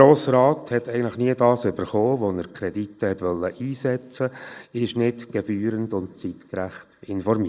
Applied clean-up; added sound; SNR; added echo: neural mask model Resemble Enhance denoiser.